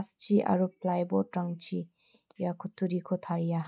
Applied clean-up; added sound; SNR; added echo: none; none; none; none.